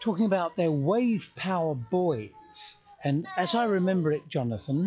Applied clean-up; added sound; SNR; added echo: classical method log-MMSE.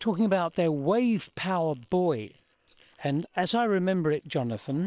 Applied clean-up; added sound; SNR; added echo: neural separator model SepFormer WHAM!.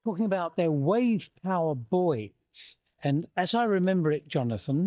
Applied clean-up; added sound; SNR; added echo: neural mask model DeepFilterNet 3.